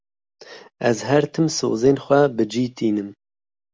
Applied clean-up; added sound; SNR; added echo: none; none; none; none.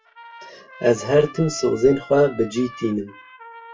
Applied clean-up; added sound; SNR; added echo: classical method WPE with log-MMSE.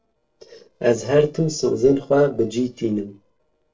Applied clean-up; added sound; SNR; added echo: neural separator model SepFormer DNS4.